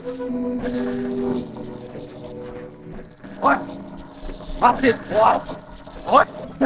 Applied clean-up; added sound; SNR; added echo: neural separator model SepFormer DNS4.